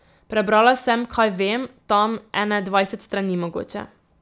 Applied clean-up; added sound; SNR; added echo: none; none; none; none.